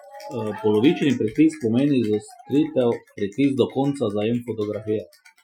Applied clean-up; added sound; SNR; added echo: classical method Wiener filter.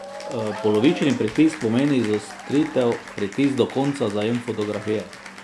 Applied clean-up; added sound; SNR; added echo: none; Applause / Cheering; 14 dB; none.